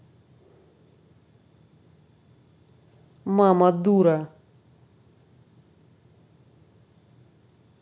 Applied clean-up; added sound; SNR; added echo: none; none; none; none.